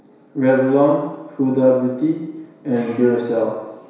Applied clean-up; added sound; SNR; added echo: none; none; none; reverberation time 1.0 s.